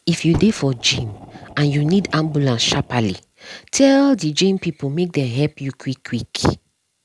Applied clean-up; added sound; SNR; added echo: none; Fire; 15 dB; none.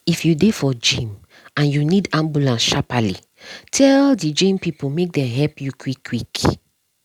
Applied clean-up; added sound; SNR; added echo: none; none; none; none.